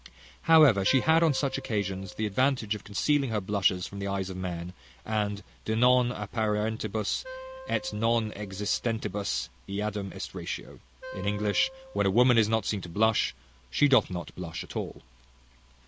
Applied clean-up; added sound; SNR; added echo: none; Wind instrument, woodwind instrument; 17 dB; none.